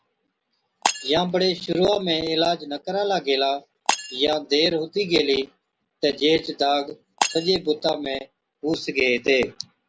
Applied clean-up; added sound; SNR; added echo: none; Shatter; 11 dB; none.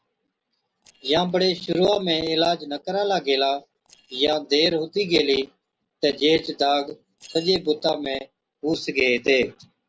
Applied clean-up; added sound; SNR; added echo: neural separator model SepFormer DNS4.